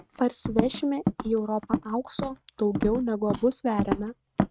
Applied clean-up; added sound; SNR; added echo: neural mask model RNNoise.